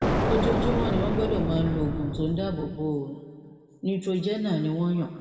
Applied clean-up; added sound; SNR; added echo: none; Explosion; -1 dB; reverberation time 2.1 s.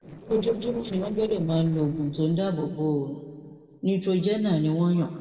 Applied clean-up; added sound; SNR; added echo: neural separator model SepFormer DNS4.